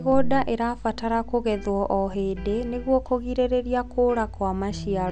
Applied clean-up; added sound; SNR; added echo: none; Electric guitar; 18 dB; none.